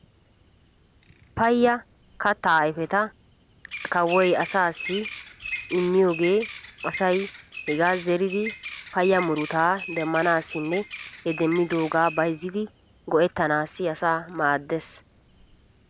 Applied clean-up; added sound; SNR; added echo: none; Bird vocalization, bird call, bird song; 14 dB; none.